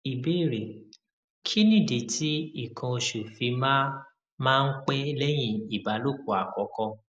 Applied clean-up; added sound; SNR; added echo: none; none; none; none.